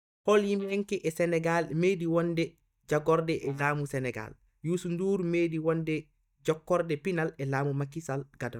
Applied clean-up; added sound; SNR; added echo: neural mask model DeepFilterNet 3.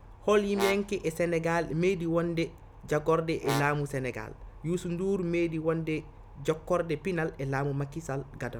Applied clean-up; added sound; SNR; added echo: none; Brass instrument; 10 dB; none.